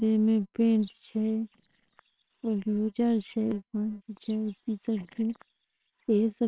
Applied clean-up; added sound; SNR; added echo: neural separator model SepFormer WHAMR!.